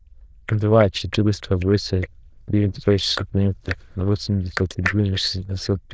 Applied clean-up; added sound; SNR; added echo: neural diffusion model UNIVERSE++.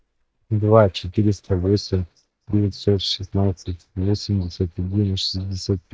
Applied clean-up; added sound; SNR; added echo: neural mask model DeepFilterNet 3.